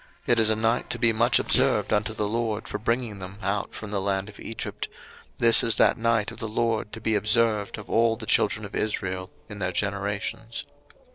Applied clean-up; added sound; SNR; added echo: neural separator model SepFormer DNS4.